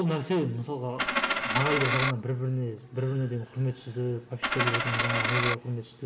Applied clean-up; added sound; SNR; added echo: none; Coin (dropping); -3 dB; none.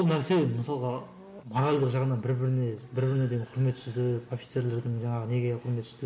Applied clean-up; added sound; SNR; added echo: none; none; none; none.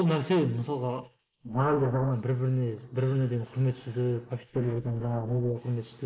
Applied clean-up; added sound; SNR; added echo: neural mask model Resemble Enhance denoiser.